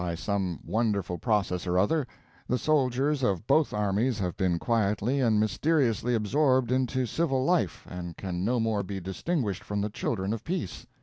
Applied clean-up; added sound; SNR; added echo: none; none; none; none.